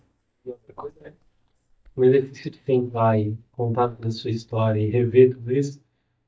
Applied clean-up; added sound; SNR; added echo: neural mask model DeepFilterNet 3.